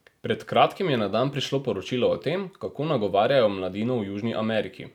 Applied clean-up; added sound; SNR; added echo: none; none; none; none.